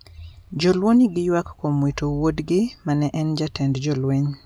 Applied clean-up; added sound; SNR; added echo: none; none; none; none.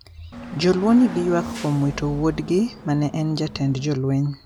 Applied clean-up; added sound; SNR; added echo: none; Hiss / Bus / Engine; 13 dB; none.